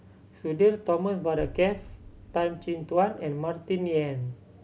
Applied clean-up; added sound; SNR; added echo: none; Boom; 19 dB; none.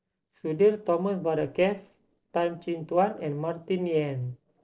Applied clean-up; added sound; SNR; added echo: neural separator model SepFormer DNS4.